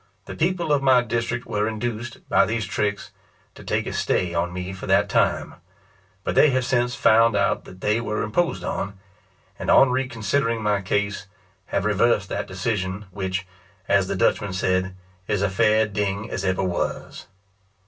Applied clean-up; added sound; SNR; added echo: none; none; none; reverberation time 0.1 s.